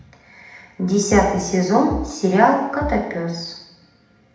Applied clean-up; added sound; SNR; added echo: none; Bass drum; 10 dB; reverberation time 0.8 s.